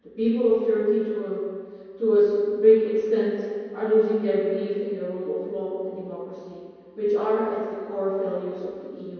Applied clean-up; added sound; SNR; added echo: none; none; none; reverberation time 2.2 s.